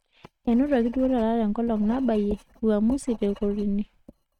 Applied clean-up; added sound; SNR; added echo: neural mask model RNNoise.